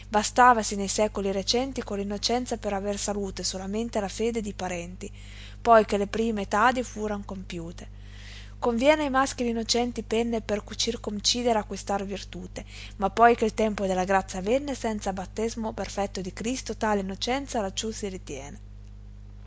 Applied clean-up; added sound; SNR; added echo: none; none; none; none.